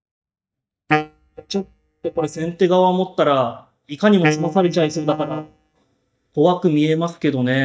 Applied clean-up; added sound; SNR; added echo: neural mask model DeepFilterNet 3.